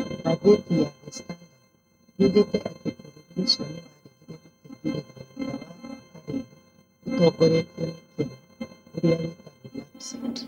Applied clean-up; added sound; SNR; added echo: neural mask model RNNoise.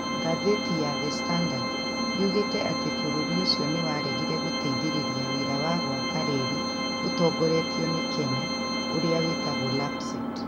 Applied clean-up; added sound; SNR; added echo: none; Engine + Organ; -1 dB; none.